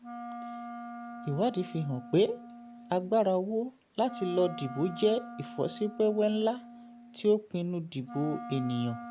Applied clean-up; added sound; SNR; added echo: none; Wind instrument, woodwind instrument; 13 dB; none.